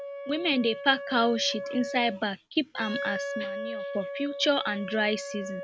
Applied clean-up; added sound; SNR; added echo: none; Wind instrument, woodwind instrument; 8 dB; none.